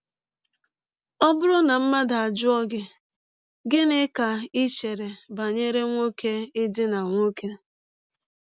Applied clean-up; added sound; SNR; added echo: none; none; none; none.